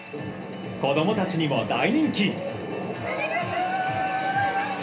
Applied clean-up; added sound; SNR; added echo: none; none; none; reverberation time 0.3 s.